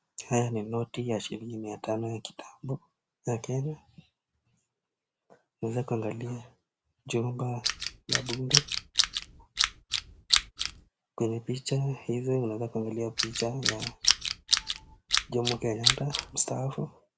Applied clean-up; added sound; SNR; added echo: none; Tools; -4 dB; none.